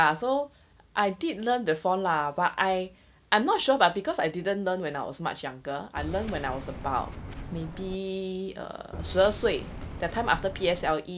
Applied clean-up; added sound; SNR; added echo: none; Subway, metro, underground; 10 dB; none.